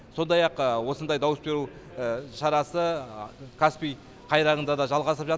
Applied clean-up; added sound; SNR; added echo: none; none; none; none.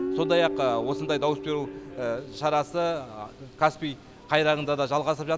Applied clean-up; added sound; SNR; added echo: none; Guitar; 9 dB; none.